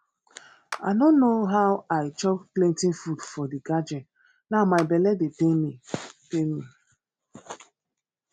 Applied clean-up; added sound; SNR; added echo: none; Clapping; 18 dB; none.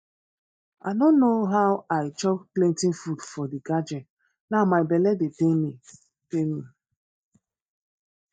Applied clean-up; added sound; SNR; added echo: neural mask model DeepFilterNet 3.